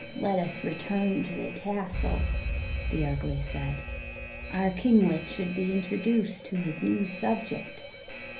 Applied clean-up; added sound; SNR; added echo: none; Alarm; 6 dB; reverberation time 0.3 s.